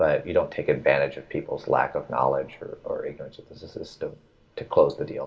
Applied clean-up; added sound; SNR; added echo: none; none; none; reverberation time 0.5 s.